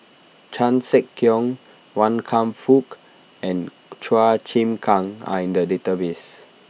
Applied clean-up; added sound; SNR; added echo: none; none; none; none.